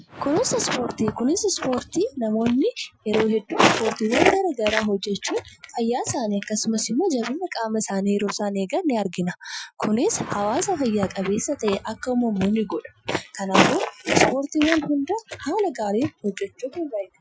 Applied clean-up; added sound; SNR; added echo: classical method Wiener filter.